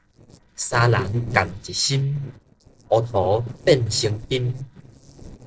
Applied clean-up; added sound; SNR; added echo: neural separator model SepFormer DNS4.